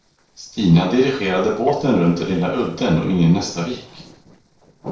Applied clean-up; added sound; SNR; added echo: neural separator model SepFormer DNS4.